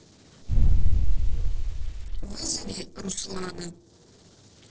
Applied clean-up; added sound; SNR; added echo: neural separator model SepFormer DNS4.